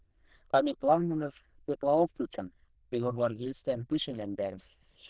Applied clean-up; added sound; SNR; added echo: neural diffusion model UNIVERSE++.